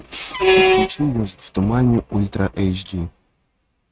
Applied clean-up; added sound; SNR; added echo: neural mask model RNNoise.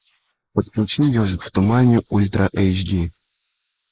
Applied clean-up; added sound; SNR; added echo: neural mask model Resemble Enhance denoiser.